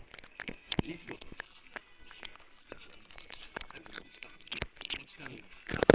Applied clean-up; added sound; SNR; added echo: neural separator model SepFormer WHAMR!.